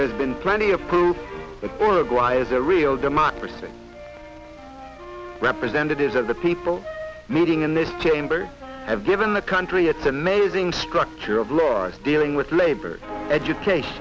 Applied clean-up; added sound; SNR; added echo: none; none; none; none.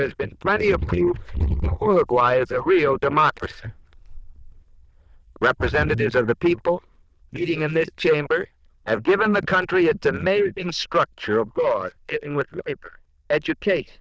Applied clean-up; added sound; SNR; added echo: neural diffusion model UNIVERSE++.